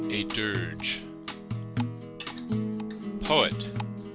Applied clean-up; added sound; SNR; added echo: none; Acoustic guitar; 0 dB; none.